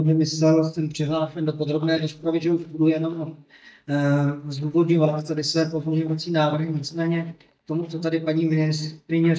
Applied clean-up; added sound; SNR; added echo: neural mask model DeepFilterNet 3.